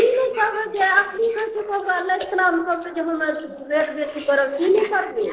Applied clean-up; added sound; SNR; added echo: neural separator model SepFormer DNS4.